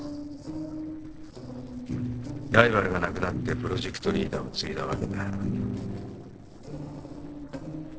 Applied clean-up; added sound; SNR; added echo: neural separator model SepFormer DNS4.